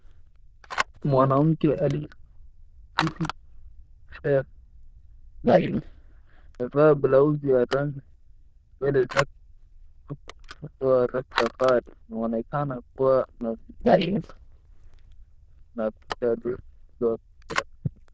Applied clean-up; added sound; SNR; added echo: neural diffusion model UNIVERSE++.